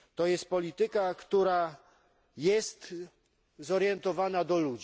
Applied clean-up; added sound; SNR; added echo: none; none; none; none.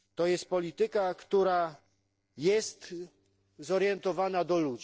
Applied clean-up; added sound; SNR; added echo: neural separator model SepFormer DNS4.